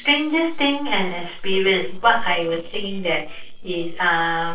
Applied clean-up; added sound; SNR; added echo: neural separator model SepFormer DNS4.